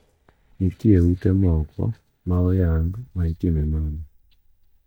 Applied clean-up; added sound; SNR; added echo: neural mask model DeepFilterNet 3.